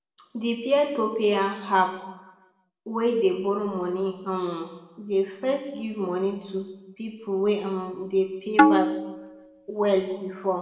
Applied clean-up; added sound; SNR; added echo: none; Tabla; -3 dB; reverberation time 1.0 s.